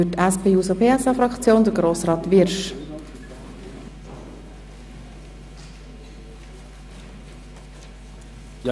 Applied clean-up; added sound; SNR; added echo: none; none; none; none.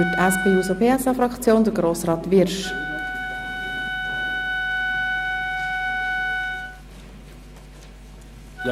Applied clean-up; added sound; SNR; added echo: none; Wind instrument, woodwind instrument; 4 dB; none.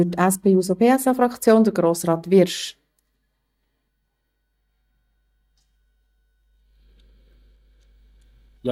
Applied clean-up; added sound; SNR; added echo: neural mask model DeepFilterNet 3.